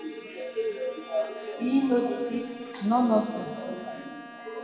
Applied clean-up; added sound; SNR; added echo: none; Bowed string instrument; 17 dB; reverberation time 2.2 s.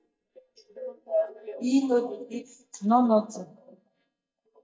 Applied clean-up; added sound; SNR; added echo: neural mask model DeepFilterNet 3.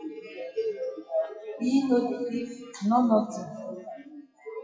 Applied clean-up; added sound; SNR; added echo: classical method WPE with log-MMSE.